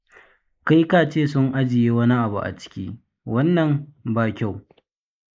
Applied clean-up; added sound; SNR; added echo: neural mask model Resemble Enhance denoiser.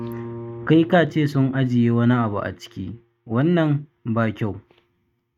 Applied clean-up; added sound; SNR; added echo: neural mask model RNNoise.